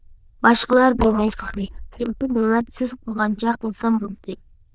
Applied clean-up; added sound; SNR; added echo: neural diffusion model UNIVERSE++.